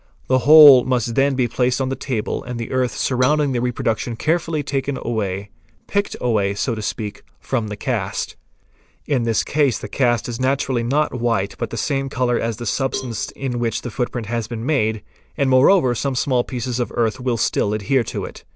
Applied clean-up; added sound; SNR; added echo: none; Cowbell; 19 dB; none.